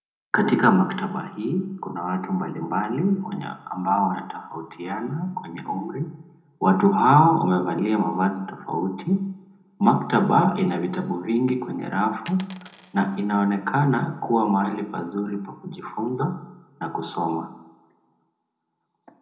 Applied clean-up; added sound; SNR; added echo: none; Coin (dropping); 17 dB; reverberation time 0.7 s.